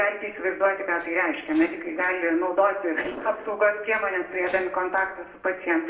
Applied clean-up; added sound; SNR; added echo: neural separator model SepFormer DNS4.